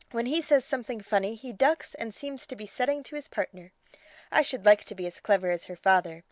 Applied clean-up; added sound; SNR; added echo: none; none; none; none.